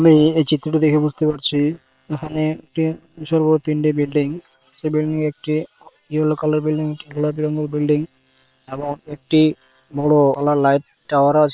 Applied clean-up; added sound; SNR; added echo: neural separator model SepFormer WHAM!.